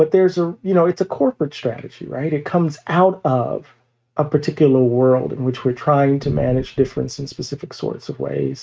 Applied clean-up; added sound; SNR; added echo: neural mask model RNNoise.